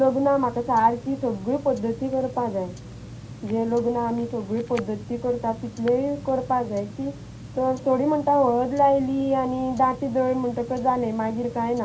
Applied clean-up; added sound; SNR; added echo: none; Tick-tock; 15 dB; reverberation time 0.3 s.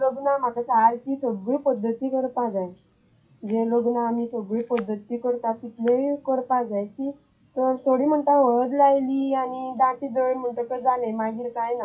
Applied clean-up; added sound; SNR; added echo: classical method WPE with log-MMSE.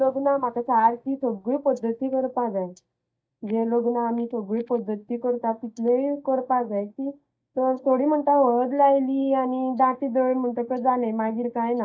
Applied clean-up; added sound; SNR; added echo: neural mask model DeepFilterNet 3.